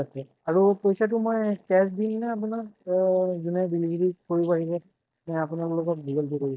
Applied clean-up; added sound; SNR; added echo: neural mask model DeepFilterNet 3.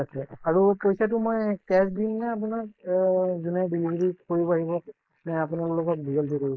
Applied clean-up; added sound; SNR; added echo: neural mask model Resemble Enhance denoiser.